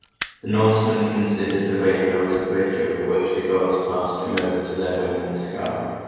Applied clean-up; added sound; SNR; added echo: none; Fire; 17 dB; reverberation time 1.9 s.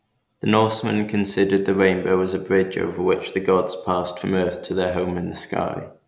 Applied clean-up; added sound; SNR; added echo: none; none; none; none.